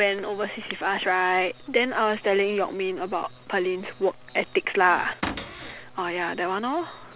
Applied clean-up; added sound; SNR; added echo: none; Cupboard open or close / Door; 8 dB; none.